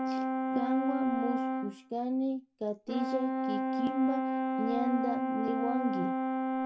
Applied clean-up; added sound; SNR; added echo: none; Brass instrument; -2 dB; reverberation time 0.2 s.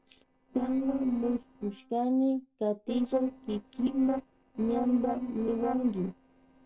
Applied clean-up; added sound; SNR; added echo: neural separator model SepFormer DNS4.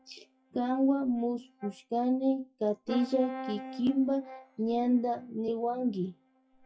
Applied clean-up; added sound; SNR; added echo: classical method WPE with log-MMSE.